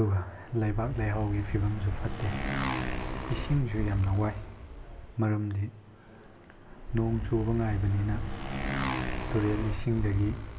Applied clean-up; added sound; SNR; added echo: none; Motorcycle; 4 dB; none.